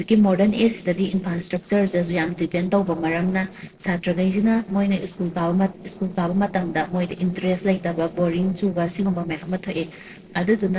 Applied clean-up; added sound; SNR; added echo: neural separator model SepFormer DNS4.